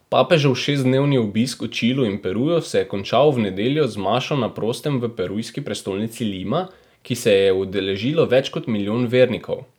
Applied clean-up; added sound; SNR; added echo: none; none; none; none.